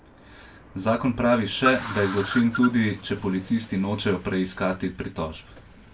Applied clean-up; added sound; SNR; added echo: none; Car; 11 dB; reverberation time 0.2 s.